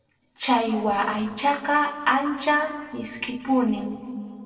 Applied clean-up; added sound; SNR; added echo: neural separator model SepFormer DNS4.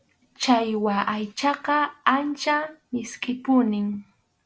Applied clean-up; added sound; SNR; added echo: none; none; none; none.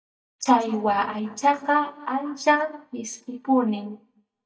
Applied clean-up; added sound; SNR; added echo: neural mask model DeepFilterNet 3.